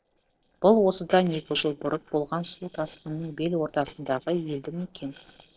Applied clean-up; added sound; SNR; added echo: neural separator model SepFormer DNS4.